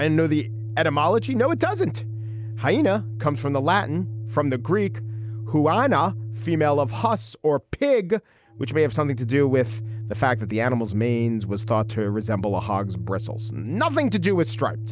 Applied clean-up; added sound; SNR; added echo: none; Organ; 8 dB; none.